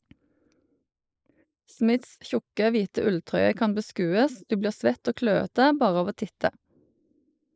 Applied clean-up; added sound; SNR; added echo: neural mask model Resemble Enhance denoiser.